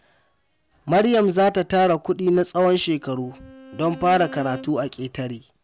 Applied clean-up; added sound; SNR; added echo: none; Bowed string instrument; 19 dB; none.